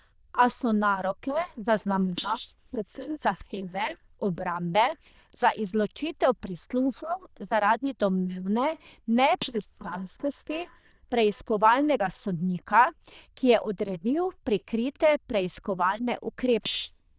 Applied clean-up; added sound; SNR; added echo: neural diffusion model UNIVERSE++.